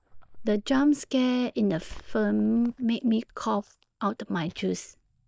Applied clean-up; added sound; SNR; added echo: neural mask model DeepFilterNet 3.